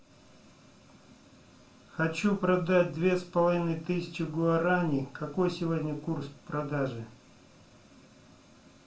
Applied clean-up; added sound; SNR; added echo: none; none; none; reverberation time 0.3 s.